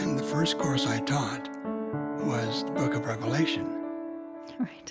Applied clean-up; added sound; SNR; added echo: none; Piano; 0 dB; none.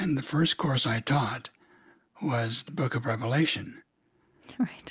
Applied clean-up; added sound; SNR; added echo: none; none; none; none.